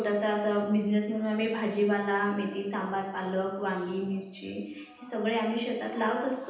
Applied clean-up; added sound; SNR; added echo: none; none; none; reverberation time 0.9 s.